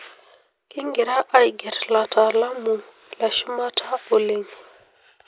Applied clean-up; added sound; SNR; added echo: none; none; none; none.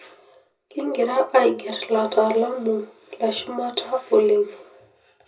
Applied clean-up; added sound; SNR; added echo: none; none; none; reverberation time 0.4 s.